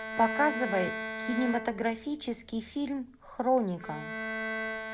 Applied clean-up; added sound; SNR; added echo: none; Bowed string instrument; 6 dB; none.